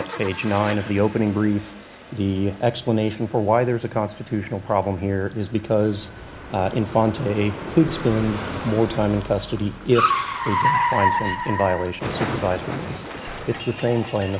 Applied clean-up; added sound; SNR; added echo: none; Car; 6 dB; none.